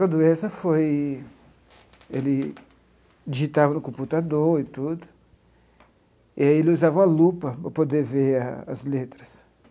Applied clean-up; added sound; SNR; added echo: none; none; none; none.